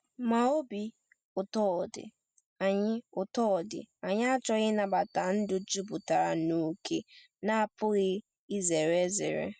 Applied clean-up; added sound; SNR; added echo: none; none; none; none.